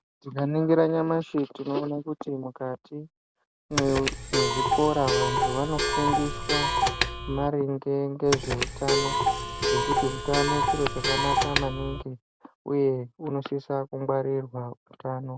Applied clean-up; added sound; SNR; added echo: none; Clock; -2 dB; none.